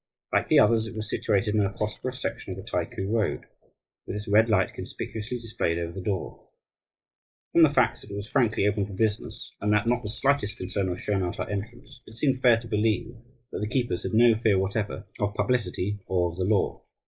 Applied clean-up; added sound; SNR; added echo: neural mask model Resemble Enhance denoiser.